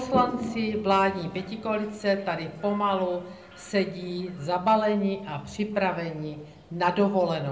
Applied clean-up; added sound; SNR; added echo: none; Toilet flush; 14 dB; reverberation time 0.5 s.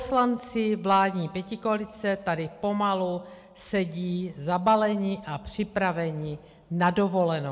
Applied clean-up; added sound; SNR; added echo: none; none; none; none.